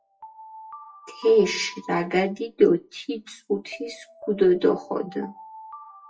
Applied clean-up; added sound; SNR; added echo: classical method WPE with log-MMSE.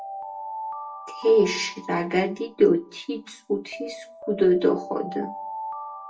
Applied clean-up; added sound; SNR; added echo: none; Alarm; 12 dB; reverberation time 0.2 s.